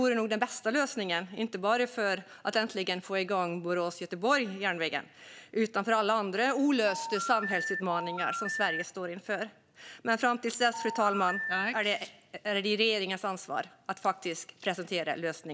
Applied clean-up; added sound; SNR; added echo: none; Telephone; 4 dB; none.